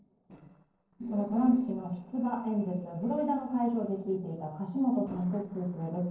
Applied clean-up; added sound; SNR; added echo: neural separator model SepFormer DNS4.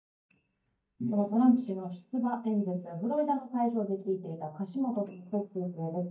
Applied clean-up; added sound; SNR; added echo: neural mask model DeepFilterNet 3.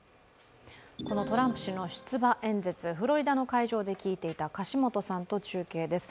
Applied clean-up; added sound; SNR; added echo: none; none; none; none.